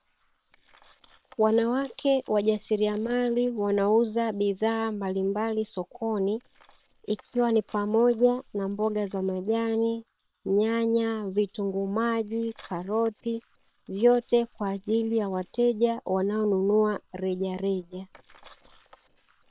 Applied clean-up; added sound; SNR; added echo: neural separator model SepFormer WHAM!.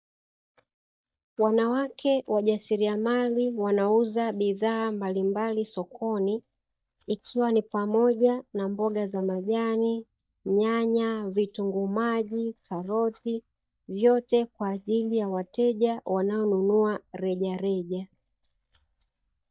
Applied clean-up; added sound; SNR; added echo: neural mask model DeepFilterNet 3.